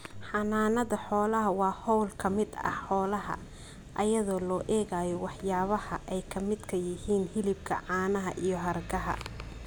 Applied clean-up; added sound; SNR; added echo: none; none; none; none.